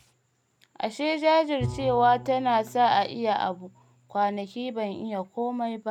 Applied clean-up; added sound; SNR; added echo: none; Bowed string instrument; 16 dB; none.